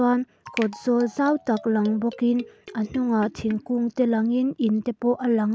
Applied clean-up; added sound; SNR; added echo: none; Marimba, xylophone + Finger snapping; 20 dB; none.